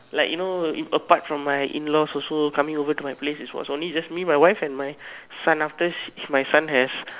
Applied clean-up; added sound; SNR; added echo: none; none; none; none.